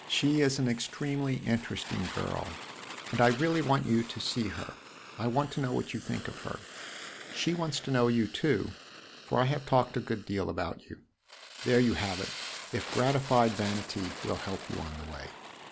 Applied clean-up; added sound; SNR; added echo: none; Fire; 13 dB; none.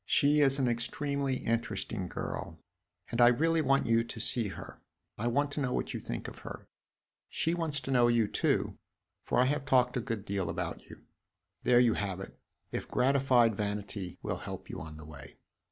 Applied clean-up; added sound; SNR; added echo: none; none; none; none.